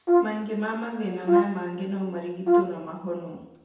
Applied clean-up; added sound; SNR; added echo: none; Brass instrument; -5 dB; reverberation time 0.9 s.